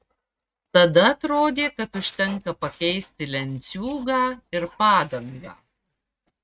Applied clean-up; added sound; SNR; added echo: neural mask model RNNoise.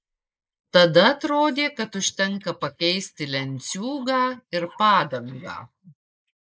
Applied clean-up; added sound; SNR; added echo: neural mask model Resemble Enhance denoiser.